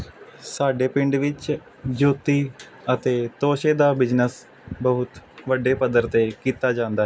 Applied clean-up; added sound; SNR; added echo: none; none; none; none.